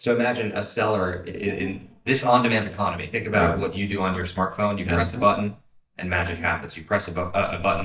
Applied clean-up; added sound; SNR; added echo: neural mask model DeepFilterNet 3.